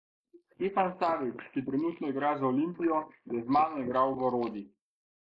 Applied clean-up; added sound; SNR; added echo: neural mask model Resemble Enhance denoiser.